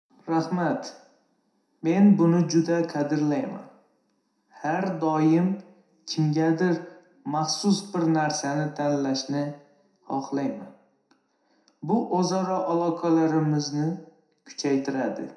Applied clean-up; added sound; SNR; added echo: none; none; none; reverberation time 0.5 s.